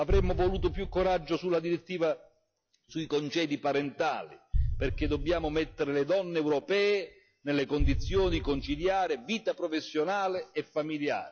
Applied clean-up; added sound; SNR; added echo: classical method log-MMSE.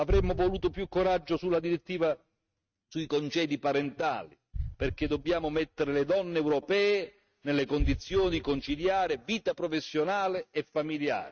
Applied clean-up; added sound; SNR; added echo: neural mask model RNNoise.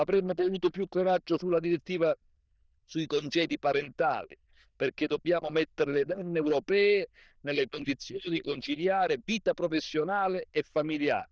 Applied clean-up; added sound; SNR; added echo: neural diffusion model UNIVERSE++.